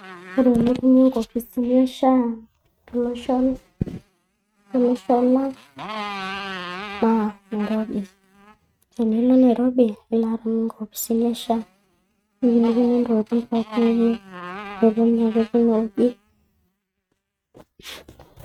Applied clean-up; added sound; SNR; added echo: neural mask model RNNoise.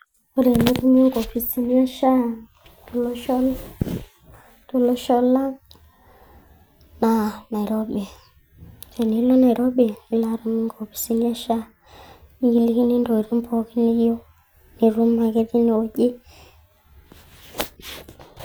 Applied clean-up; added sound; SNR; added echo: none; none; none; none.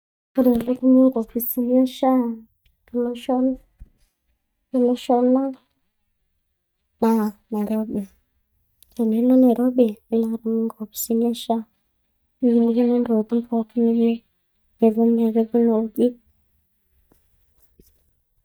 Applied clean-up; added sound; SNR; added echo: neural mask model DeepFilterNet 3.